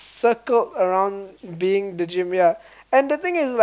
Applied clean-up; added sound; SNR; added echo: none; none; none; none.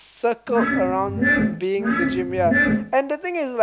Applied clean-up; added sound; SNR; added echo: none; Glass; -2 dB; none.